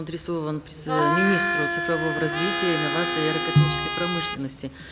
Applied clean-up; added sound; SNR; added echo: none; Harmonica + Trumpet; 0 dB; none.